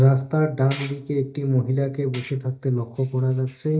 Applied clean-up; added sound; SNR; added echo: neural mask model DeepFilterNet 3.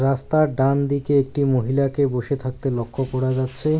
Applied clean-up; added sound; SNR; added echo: none; none; none; none.